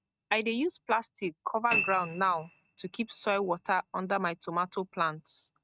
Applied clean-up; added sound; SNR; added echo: neural mask model RNNoise.